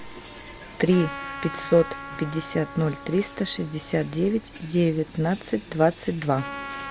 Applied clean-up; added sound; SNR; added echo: none; Trumpet; 15 dB; none.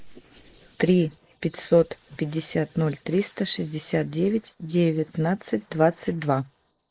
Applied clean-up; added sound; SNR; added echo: neural mask model Resemble Enhance denoiser.